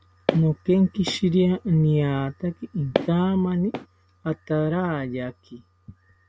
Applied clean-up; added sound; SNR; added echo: none; Walk, footsteps; 10 dB; none.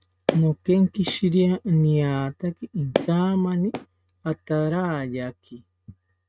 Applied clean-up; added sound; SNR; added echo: neural mask model RNNoise.